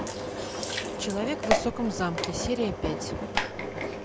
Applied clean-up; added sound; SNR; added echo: none; Engine; -1 dB; none.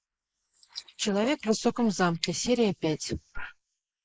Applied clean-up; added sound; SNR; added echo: neural mask model Resemble Enhance denoiser.